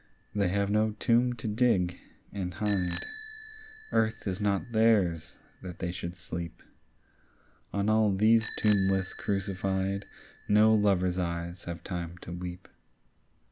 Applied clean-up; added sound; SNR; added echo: none; Bicycle bell; 13 dB; none.